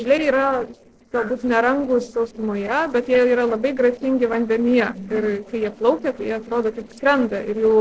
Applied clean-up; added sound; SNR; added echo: neural separator model SepFormer DNS4.